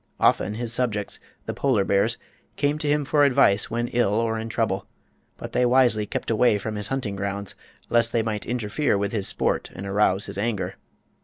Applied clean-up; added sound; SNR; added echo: none; none; none; none.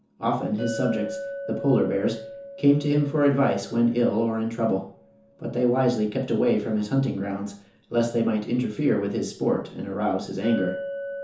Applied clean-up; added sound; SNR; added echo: none; Chink, clink; 14 dB; reverberation time 0.9 s.